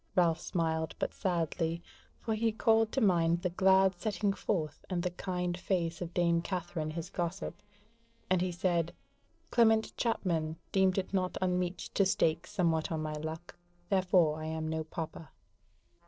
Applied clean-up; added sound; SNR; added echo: neural separator model SepFormer DNS4.